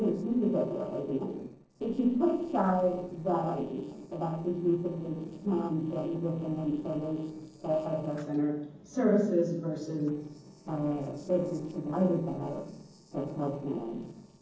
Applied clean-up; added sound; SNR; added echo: neural separator model SepFormer DNS4.